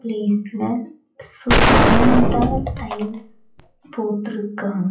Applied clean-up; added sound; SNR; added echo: classical method WPE with log-MMSE.